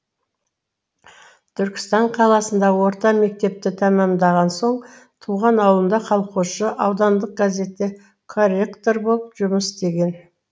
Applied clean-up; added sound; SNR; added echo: none; none; none; none.